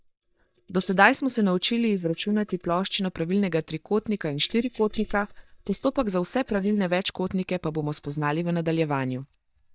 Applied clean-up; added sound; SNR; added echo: neural mask model DeepFilterNet 3.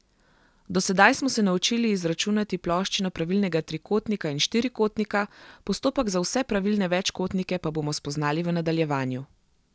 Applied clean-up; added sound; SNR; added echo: none; none; none; none.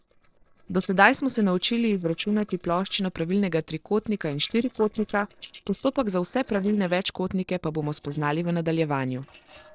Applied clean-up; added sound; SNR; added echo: neural separator model SepFormer DNS4.